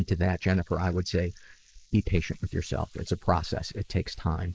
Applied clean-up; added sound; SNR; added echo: neural mask model Resemble Enhance denoiser.